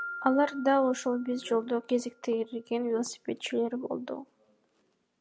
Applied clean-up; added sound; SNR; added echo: none; Piano; 18 dB; none.